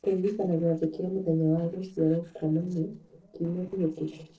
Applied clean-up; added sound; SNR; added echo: neural separator model SepFormer DNS4.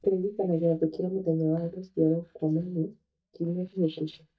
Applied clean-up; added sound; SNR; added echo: neural mask model DeepFilterNet 3.